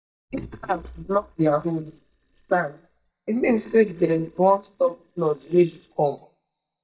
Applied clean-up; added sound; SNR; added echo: neural mask model DeepFilterNet 3.